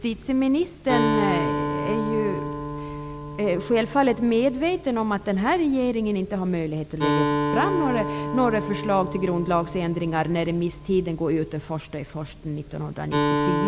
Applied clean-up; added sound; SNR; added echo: none; Acoustic guitar; 4 dB; none.